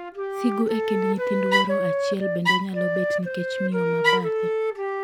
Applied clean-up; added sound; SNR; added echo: none; Wind instrument, woodwind instrument + Bowed string instrument; -4 dB; none.